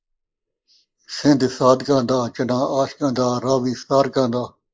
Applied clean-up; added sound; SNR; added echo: neural mask model Resemble Enhance denoiser.